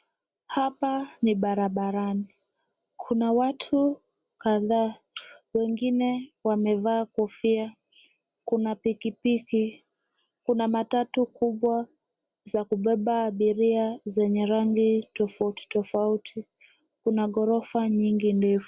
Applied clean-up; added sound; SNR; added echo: none; none; none; none.